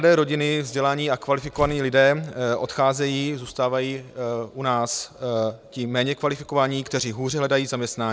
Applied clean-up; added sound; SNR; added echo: none; Tearing; 18 dB; none.